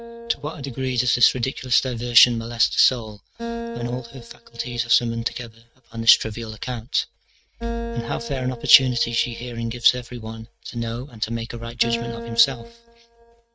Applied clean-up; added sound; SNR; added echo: neural mask model RNNoise.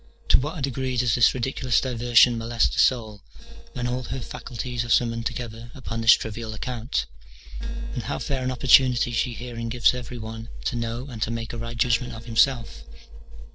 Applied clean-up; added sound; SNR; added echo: neural separator model SepFormer DNS4.